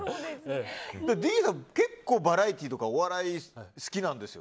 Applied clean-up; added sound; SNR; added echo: none; none; none; none.